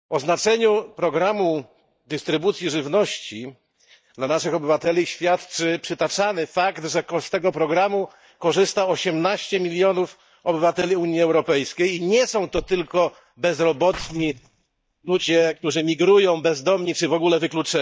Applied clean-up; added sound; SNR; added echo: neural mask model DeepFilterNet 3.